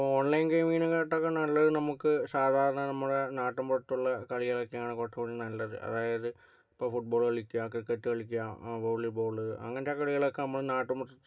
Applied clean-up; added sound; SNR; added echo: none; none; none; reverberation time 0.3 s.